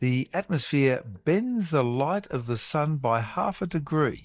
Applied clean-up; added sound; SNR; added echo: neural mask model DeepFilterNet 3.